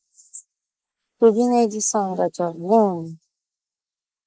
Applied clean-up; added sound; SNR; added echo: neural mask model Resemble Enhance denoiser.